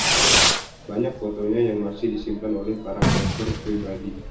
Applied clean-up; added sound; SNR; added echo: none; Fireworks; -3 dB; reverberation time 0.6 s.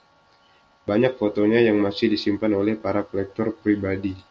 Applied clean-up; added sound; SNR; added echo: none; none; none; none.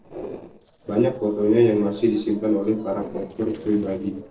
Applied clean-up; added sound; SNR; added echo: neural separator model SepFormer DNS4.